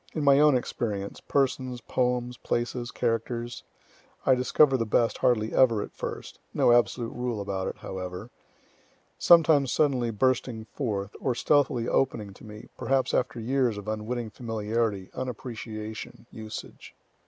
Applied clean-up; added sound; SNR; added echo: none; none; none; none.